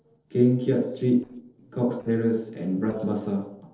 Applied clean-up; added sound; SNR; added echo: neural separator model SepFormer DNS4.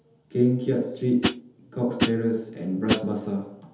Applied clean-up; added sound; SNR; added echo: none; Hi-hat; 0 dB; reverberation time 0.8 s.